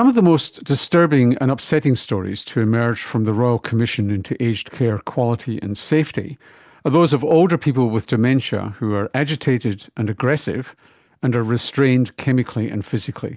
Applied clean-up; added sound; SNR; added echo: none; none; none; none.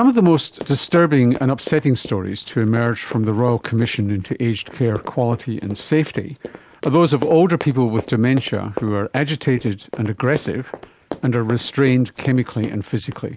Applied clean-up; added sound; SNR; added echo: neural mask model Resemble Enhance denoiser.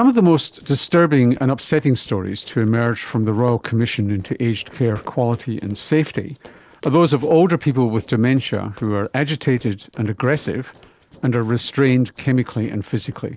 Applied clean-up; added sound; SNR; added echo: neural separator model SepFormer DNS4.